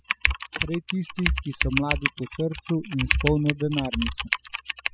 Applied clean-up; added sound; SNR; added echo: classical method spectral subtraction.